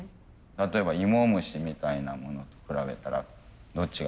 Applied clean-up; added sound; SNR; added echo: none; none; none; none.